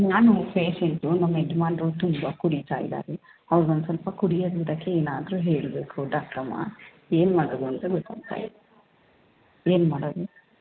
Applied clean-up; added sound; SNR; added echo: none; none; none; none.